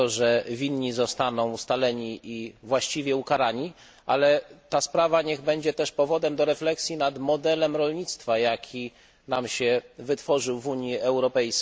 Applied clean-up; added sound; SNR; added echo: none; none; none; none.